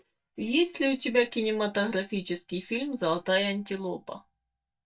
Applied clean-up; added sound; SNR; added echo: neural mask model DeepFilterNet 3.